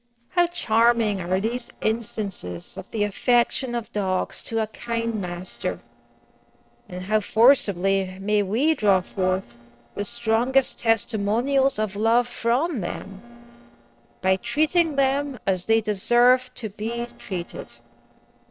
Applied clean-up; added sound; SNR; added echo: neural separator model SepFormer DNS4.